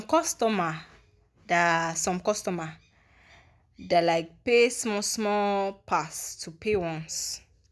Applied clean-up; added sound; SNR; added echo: none; none; none; none.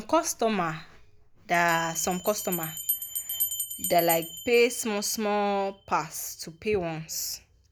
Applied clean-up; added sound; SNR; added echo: none; Bell; 9 dB; none.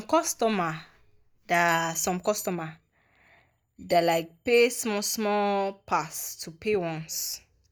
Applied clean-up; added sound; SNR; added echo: neural mask model DeepFilterNet 3.